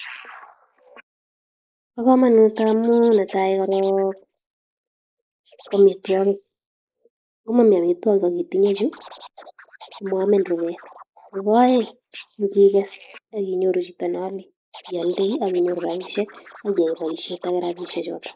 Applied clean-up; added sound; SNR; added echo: neural mask model Resemble Enhance denoiser.